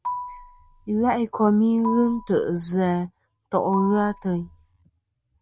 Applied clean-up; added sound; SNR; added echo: none; Marimba, xylophone; 13 dB; none.